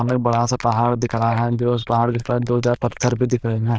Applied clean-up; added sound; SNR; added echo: neural diffusion model UNIVERSE++.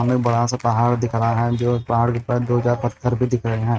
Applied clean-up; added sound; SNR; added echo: neural mask model RNNoise.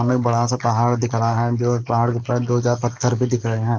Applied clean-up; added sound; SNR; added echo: neural mask model Resemble Enhance denoiser.